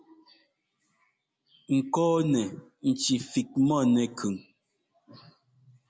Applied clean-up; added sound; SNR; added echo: none; none; none; none.